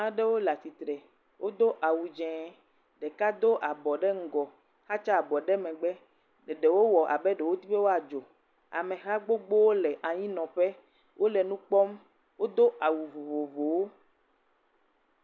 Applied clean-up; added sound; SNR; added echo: none; none; none; none.